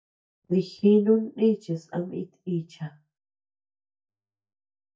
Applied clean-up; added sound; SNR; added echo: neural mask model DeepFilterNet 3.